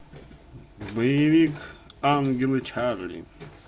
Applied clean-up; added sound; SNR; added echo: none; none; none; none.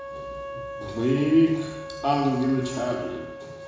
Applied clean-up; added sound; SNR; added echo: none; Wind instrument, woodwind instrument; 12 dB; reverberation time 1.0 s.